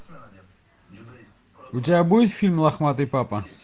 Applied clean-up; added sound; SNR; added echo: none; none; none; none.